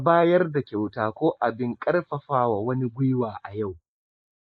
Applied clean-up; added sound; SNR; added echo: neural mask model Resemble Enhance denoiser.